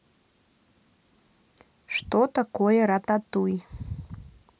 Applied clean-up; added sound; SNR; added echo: none; none; none; none.